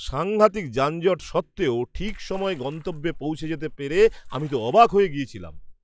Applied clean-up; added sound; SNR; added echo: classical method log-MMSE.